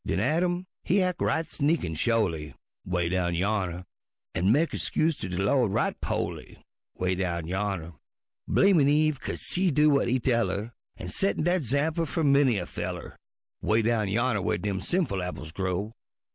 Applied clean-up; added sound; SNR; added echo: none; none; none; none.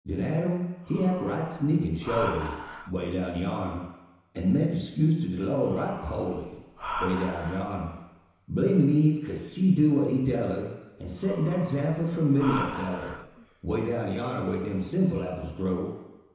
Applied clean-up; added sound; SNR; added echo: none; Breathing; 13 dB; reverberation time 1.0 s.